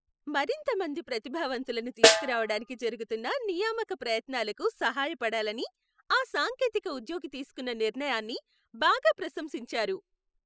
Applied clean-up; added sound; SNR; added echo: classical method spectral subtraction.